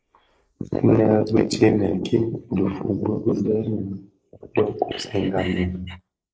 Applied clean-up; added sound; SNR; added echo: neural mask model Resemble Enhance denoiser.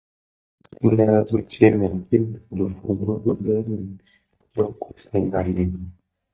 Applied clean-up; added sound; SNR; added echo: neural mask model DeepFilterNet 3.